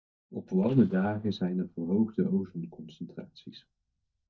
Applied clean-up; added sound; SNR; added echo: neural mask model DeepFilterNet 3.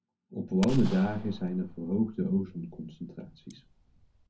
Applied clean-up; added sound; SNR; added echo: none; Gunshot, gunfire; 10 dB; reverberation time 0.4 s.